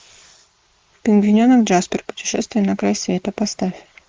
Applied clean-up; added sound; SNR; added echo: neural mask model Resemble Enhance denoiser.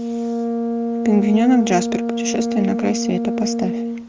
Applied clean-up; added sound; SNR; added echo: none; Brass instrument; 1 dB; none.